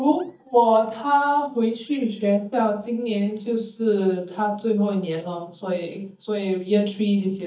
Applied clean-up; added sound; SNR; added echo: neural mask model DeepFilterNet 3.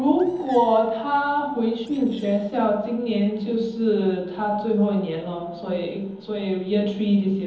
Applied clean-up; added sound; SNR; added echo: neural separator model SepFormer DNS4.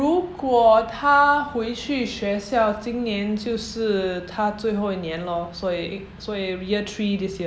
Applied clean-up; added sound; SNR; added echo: none; none; none; none.